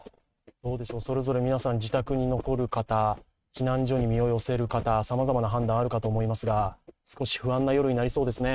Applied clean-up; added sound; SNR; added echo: neural mask model RNNoise.